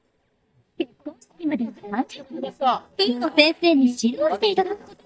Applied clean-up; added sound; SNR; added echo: neural mask model DeepFilterNet 3.